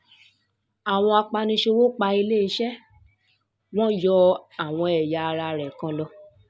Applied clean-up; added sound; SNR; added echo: none; none; none; none.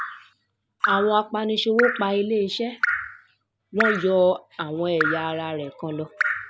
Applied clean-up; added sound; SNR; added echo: none; Drip; 5 dB; none.